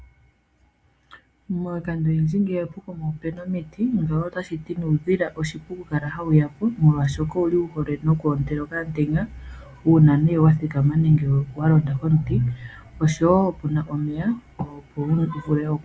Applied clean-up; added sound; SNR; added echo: none; none; none; none.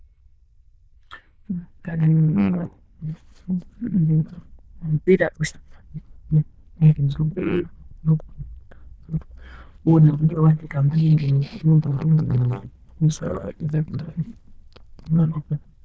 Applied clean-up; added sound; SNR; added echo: neural diffusion model UNIVERSE++.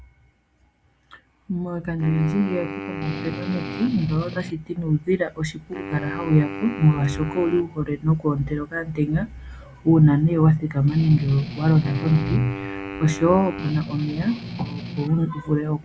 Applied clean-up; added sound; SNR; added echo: none; Wind instrument, woodwind instrument + Strum; 11 dB; none.